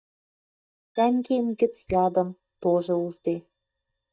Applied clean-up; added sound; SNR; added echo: neural mask model DeepFilterNet 3.